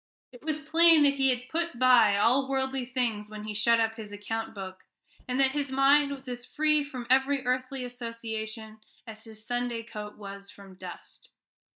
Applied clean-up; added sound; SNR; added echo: neural mask model DeepFilterNet 3.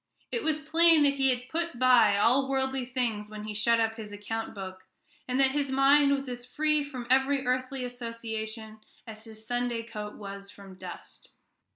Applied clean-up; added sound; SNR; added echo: none; none; none; none.